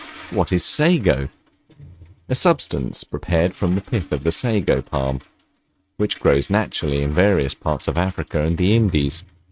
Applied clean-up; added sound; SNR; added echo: neural mask model RNNoise.